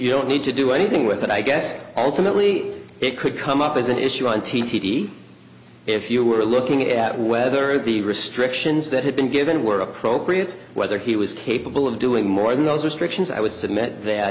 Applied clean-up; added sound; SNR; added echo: none; none; none; none.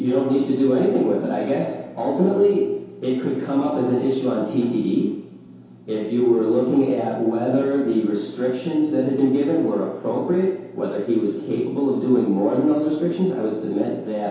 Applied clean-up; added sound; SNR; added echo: none; none; none; reverberation time 0.8 s.